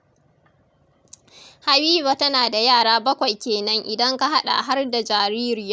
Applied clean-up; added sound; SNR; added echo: none; none; none; none.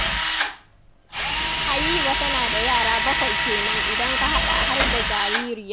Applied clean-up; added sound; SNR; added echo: none; Drill; -5 dB; none.